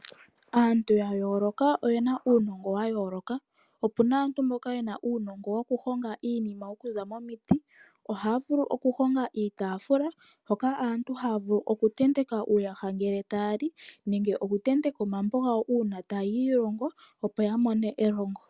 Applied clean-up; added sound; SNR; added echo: none; none; none; none.